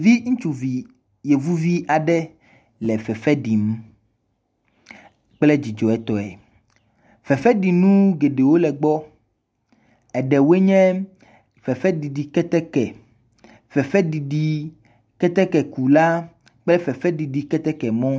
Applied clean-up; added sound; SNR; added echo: none; none; none; none.